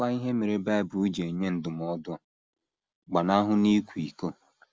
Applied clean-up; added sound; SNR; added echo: none; none; none; none.